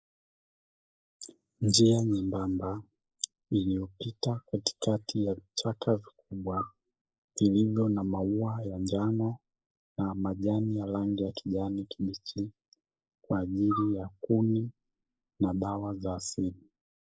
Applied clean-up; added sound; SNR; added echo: neural mask model Resemble Enhance denoiser.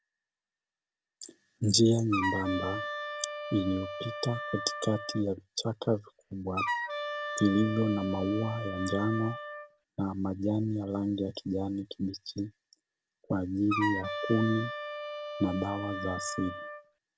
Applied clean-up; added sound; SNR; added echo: none; Wind instrument, woodwind instrument; 5 dB; none.